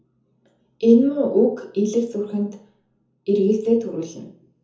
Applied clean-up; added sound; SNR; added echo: none; none; none; reverberation time 0.5 s.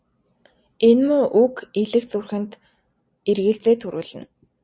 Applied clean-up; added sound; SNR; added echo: none; none; none; none.